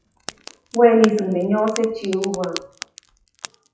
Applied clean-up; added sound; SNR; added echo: classical method WPE with log-MMSE.